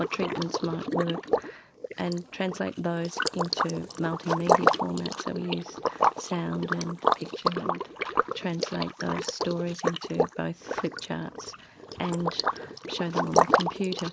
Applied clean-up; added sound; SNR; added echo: neural mask model Resemble Enhance denoiser.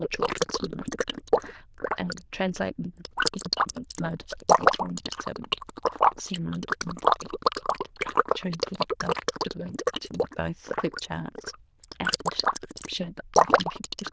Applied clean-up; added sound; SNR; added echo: neural diffusion model UNIVERSE++.